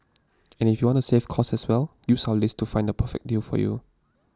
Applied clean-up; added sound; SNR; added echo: none; none; none; none.